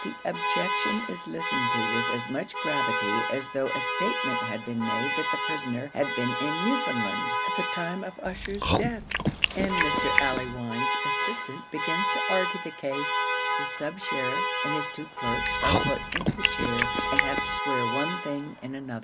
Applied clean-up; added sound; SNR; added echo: none; Alarm + Chewing, mastication; -4 dB; none.